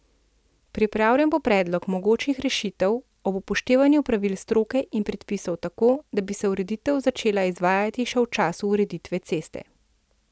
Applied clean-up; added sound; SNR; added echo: none; none; none; none.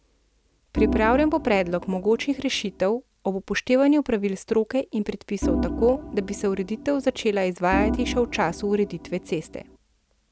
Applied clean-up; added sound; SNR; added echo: none; Organ; 6 dB; none.